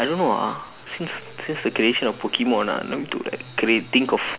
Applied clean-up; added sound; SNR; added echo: none; none; none; none.